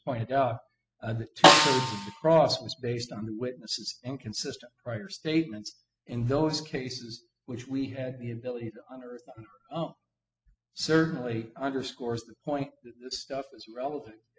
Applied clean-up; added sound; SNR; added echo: classical method spectral subtraction.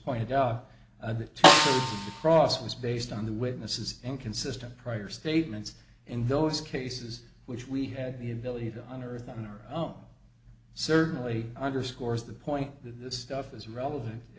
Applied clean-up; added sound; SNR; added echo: none; Snare drum; -5 dB; none.